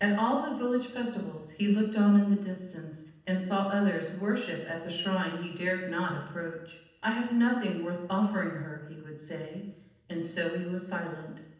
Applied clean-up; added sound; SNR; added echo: none; none; none; reverberation time 0.9 s.